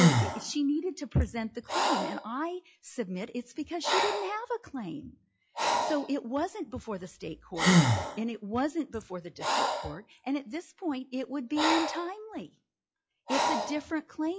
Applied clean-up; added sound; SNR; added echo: classical method log-MMSE.